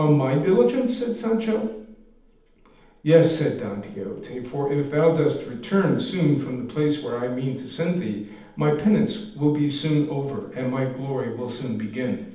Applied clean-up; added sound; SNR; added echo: none; none; none; reverberation time 0.8 s.